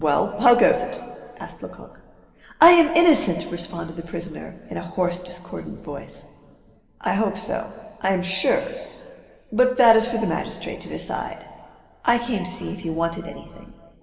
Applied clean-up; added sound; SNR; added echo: none; none; none; reverberation time 2.1 s.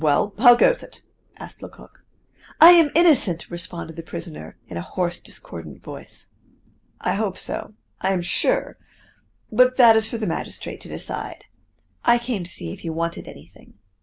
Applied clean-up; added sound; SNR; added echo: none; none; none; none.